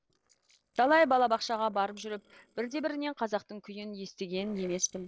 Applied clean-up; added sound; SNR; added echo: neural separator model SepFormer DNS4.